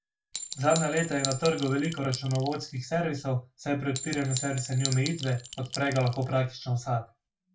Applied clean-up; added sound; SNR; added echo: none; Chink, clink; 10 dB; reverberation time 0.2 s.